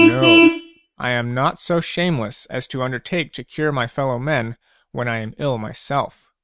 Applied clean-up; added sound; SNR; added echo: neural mask model RNNoise.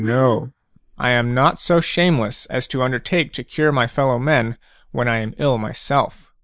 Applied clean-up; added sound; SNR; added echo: neural mask model Resemble Enhance denoiser.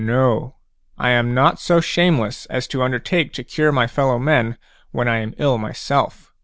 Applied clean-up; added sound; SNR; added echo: none; none; none; none.